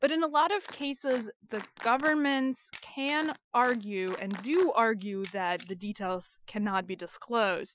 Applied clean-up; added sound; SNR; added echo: classical method Wiener filter.